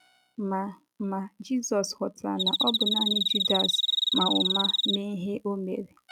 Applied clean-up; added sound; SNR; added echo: neural mask model RNNoise.